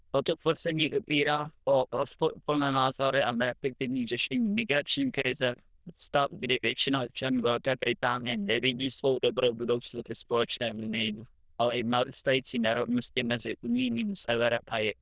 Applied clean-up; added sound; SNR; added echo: neural diffusion model UNIVERSE++.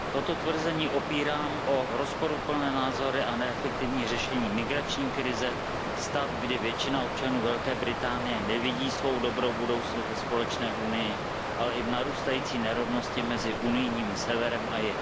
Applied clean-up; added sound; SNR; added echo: none; Water; 1 dB; none.